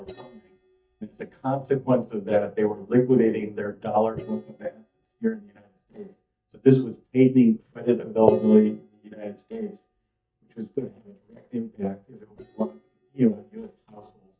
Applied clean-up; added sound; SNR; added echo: neural mask model DeepFilterNet 3.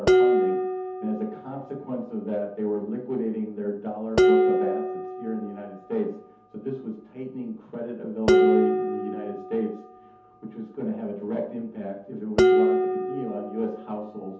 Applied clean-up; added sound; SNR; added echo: none; Dishes, pots, and pans; -5 dB; reverberation time 0.6 s.